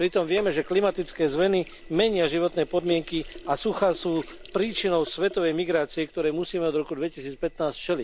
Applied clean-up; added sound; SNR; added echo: none; Sink (filling or washing); 18 dB; none.